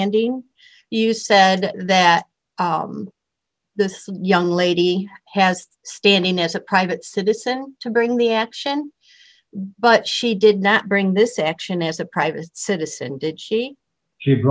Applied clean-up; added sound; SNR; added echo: none; none; none; none.